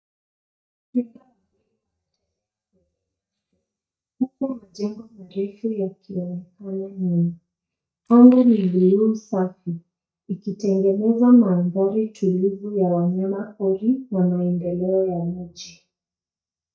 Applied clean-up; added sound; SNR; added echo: neural mask model DeepFilterNet 3.